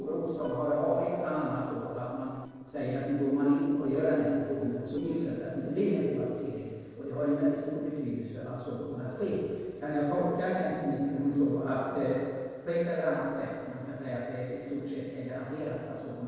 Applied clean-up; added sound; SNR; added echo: neural separator model SepFormer DNS4.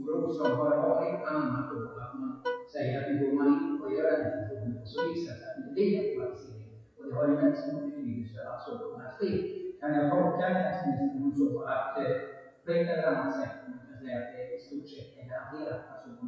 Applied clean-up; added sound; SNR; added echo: classical method WPE with log-MMSE.